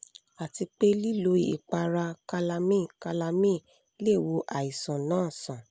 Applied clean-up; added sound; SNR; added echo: none; none; none; none.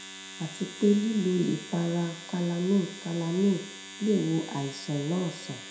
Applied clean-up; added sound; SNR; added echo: none; Domestic sounds, home sounds; 14 dB; reverberation time 0.5 s.